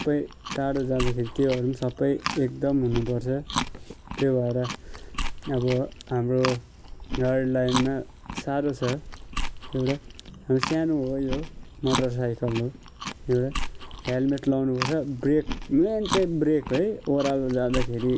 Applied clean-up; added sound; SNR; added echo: none; Chewing, mastication; 7 dB; none.